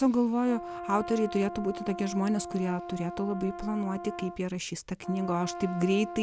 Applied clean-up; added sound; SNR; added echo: none; Brass instrument; 10 dB; none.